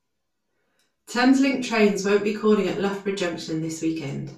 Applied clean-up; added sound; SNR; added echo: none; none; none; reverberation time 0.3 s.